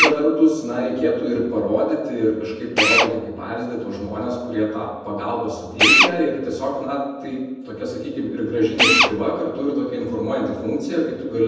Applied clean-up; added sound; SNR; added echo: none; Drill; 2 dB; reverberation time 1.1 s.